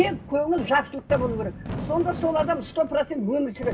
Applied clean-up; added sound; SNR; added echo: none; Fireworks; 10 dB; reverberation time 0.2 s.